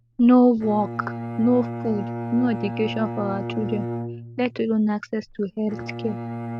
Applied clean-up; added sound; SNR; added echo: none; Bowed string instrument; 9 dB; none.